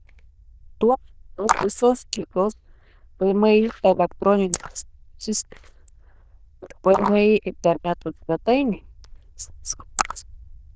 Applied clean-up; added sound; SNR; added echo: neural diffusion model UNIVERSE++.